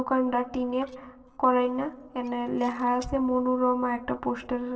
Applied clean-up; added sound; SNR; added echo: neural separator model SepFormer DNS4.